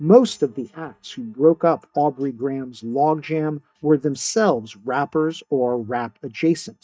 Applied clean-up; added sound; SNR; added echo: neural mask model DeepFilterNet 3.